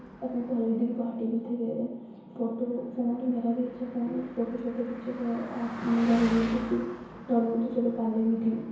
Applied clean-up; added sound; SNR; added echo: none; Car passing by; 15 dB; reverberation time 1.0 s.